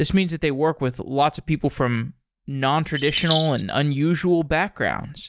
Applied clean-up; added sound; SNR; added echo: neural mask model DeepFilterNet 3.